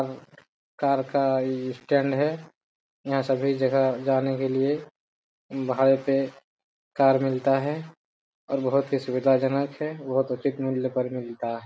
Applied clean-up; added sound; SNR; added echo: none; none; none; none.